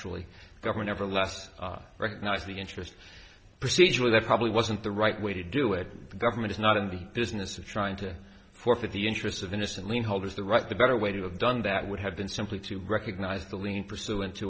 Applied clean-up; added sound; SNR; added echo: none; none; none; none.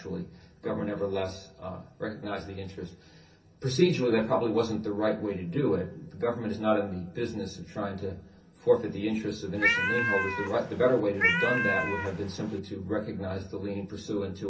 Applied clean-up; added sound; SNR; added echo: none; Cat; -1 dB; reverberation time 0.3 s.